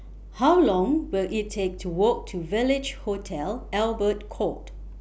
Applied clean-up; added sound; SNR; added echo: none; none; none; none.